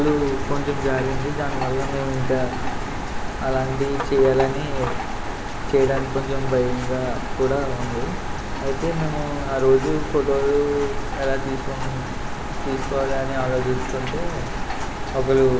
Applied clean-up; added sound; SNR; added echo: none; Rain; 2 dB; none.